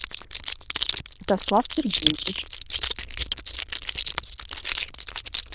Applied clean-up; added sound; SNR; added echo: neural diffusion model UNIVERSE++.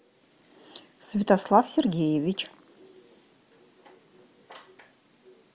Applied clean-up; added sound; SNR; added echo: none; none; none; none.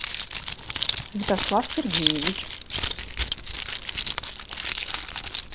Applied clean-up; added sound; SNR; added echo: none; Keys jangling; -2 dB; none.